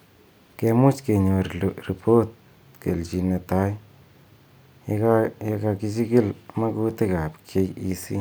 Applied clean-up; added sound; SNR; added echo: none; none; none; none.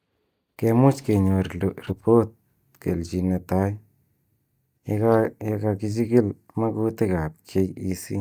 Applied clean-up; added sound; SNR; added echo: neural mask model DeepFilterNet 3.